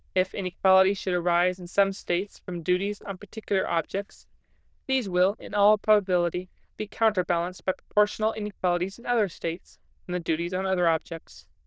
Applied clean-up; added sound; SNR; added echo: neural diffusion model UNIVERSE++.